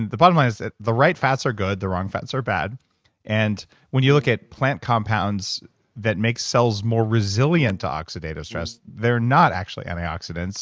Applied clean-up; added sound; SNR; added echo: neural mask model RNNoise.